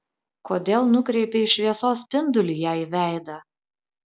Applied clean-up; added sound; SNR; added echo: none; none; none; none.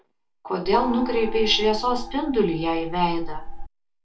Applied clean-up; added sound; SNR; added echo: none; Gong; 5 dB; reverberation time 0.2 s.